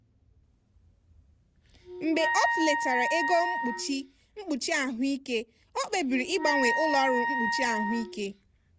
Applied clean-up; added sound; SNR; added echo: none; Wind instrument, woodwind instrument; 1 dB; none.